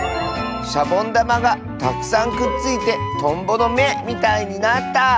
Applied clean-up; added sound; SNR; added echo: none; Bowed string instrument; 11 dB; none.